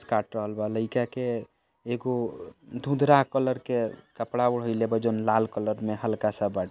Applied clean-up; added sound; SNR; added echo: none; none; none; none.